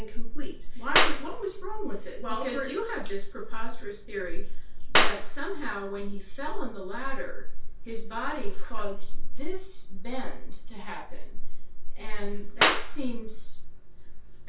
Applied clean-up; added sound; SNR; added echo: none; Clapping; 7 dB; reverberation time 0.3 s.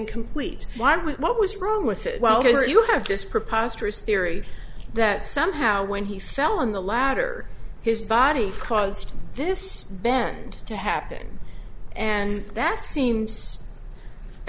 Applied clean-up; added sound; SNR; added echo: none; none; none; none.